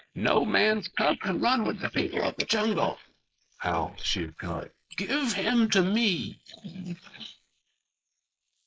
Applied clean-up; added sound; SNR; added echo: neural mask model Resemble Enhance denoiser.